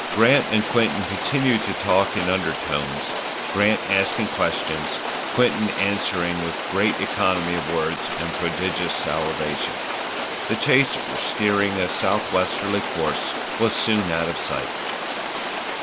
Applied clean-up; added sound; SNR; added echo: none; Rain; 3 dB; none.